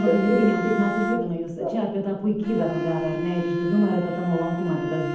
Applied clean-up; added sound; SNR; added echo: none; Bowed string instrument; 6 dB; reverberation time 0.8 s.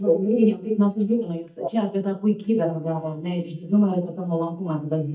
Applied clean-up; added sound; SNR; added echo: neural mask model DeepFilterNet 3.